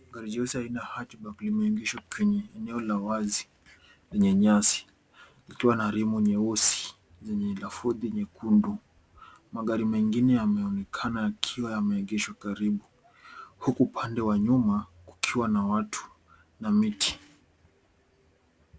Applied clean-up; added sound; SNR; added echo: none; none; none; none.